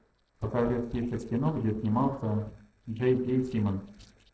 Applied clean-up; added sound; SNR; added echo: neural separator model SepFormer DNS4.